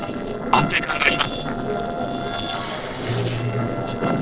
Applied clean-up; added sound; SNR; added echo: neural separator model SepFormer DNS4.